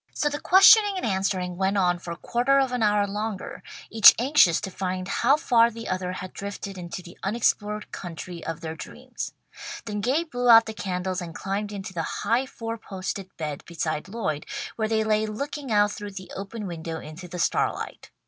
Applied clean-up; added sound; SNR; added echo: none; none; none; none.